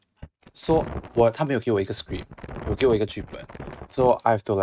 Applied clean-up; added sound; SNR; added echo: neural mask model RNNoise.